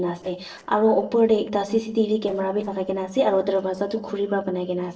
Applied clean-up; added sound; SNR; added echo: neural separator model SepFormer DNS4.